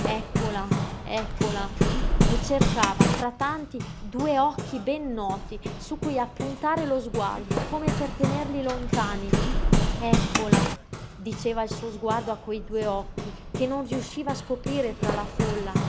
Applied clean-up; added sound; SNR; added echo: none; Hammer; -3 dB; none.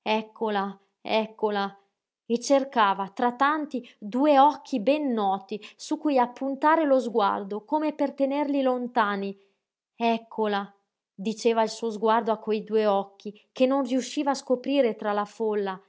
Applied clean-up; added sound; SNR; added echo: none; none; none; none.